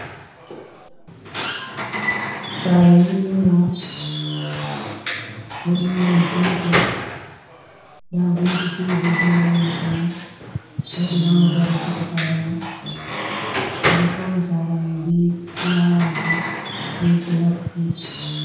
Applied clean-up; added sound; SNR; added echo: none; Squeak / Wood; 5 dB; reverberation time 0.9 s.